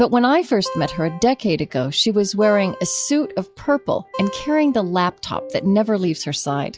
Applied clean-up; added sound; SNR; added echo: classical method log-MMSE.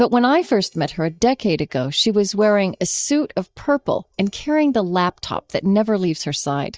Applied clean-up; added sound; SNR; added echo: neural mask model DeepFilterNet 3.